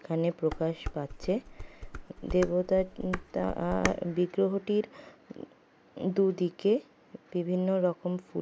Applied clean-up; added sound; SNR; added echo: none; Dishes, pots, and pans; 9 dB; none.